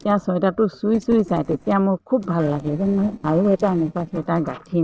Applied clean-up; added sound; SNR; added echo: neural separator model SepFormer DNS4.